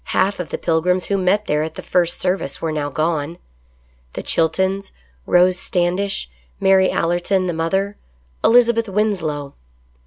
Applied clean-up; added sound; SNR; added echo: none; none; none; none.